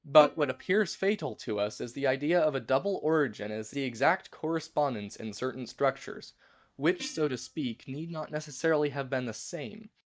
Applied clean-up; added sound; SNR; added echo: neural mask model DeepFilterNet 3.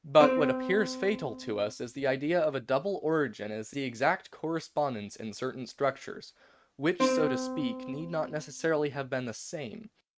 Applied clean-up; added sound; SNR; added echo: neural mask model RNNoise.